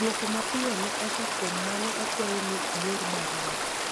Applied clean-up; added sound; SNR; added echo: none; Stream; -4 dB; none.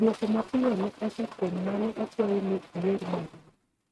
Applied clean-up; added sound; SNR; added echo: neural mask model RNNoise.